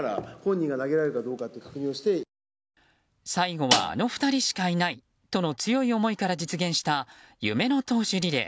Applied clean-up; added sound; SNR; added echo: none; Snare drum; 3 dB; none.